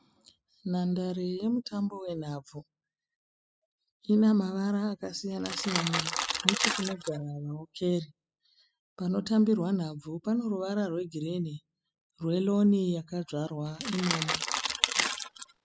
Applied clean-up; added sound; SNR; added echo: classical method spectral subtraction.